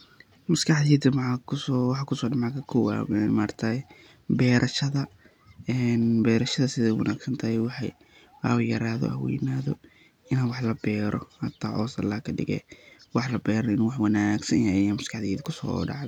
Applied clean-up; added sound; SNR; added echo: none; none; none; none.